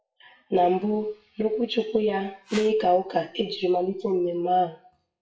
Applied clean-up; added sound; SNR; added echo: classical method WPE with log-MMSE.